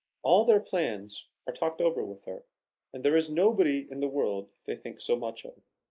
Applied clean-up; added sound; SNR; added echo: neural mask model Resemble Enhance denoiser.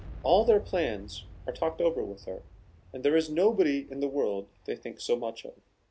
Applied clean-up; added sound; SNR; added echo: none; Boom; 19 dB; none.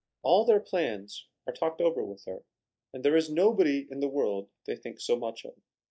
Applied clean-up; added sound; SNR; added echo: neural mask model DeepFilterNet 3.